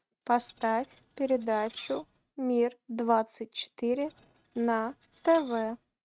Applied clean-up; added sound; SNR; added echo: neural mask model RNNoise.